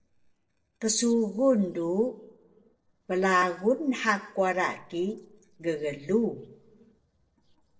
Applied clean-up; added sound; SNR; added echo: neural separator model SepFormer DNS4.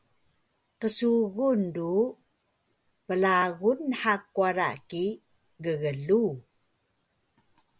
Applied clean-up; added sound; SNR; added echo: none; none; none; none.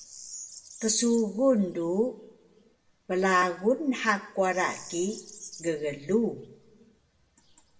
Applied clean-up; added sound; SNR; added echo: none; Bird vocalization, bird call, bird song; 19 dB; reverberation time 0.6 s.